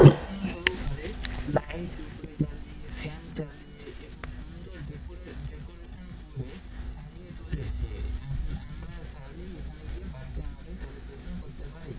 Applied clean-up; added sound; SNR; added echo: neural mask model DeepFilterNet 3.